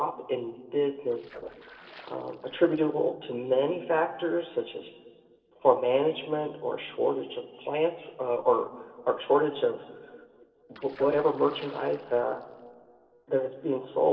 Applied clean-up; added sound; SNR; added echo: neural separator model SepFormer DNS4.